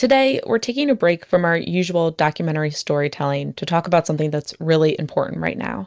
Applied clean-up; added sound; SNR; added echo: none; none; none; none.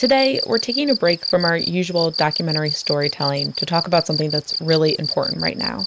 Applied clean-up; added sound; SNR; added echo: none; Cricket; 6 dB; none.